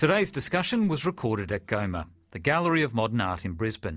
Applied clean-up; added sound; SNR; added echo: none; none; none; none.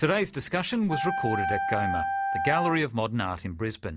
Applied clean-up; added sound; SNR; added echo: none; Wind instrument, woodwind instrument; 2 dB; none.